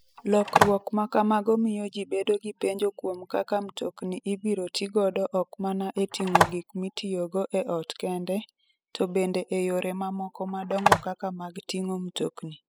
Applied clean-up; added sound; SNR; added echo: classical method spectral subtraction.